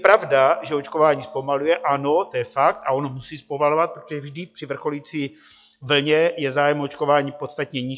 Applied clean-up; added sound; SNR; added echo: classical method log-MMSE.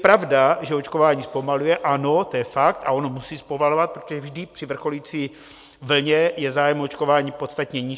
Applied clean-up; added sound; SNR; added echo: none; none; none; none.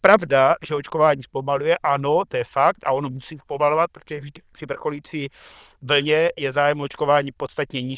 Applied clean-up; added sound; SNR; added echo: neural diffusion model UNIVERSE++.